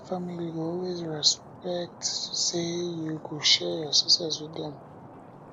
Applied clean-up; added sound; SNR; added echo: none; Stream; 17 dB; none.